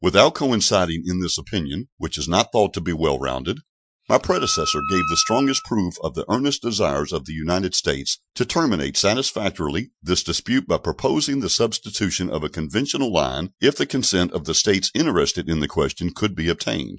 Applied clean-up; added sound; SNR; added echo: classical method Wiener filter.